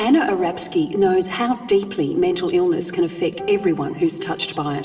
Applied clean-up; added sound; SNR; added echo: none; none; none; reverberation time 2.1 s.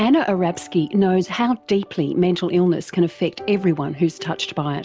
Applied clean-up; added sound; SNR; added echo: none; none; none; none.